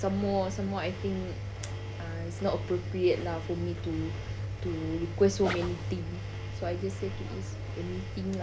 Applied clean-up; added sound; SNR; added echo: none; Engine; 5 dB; none.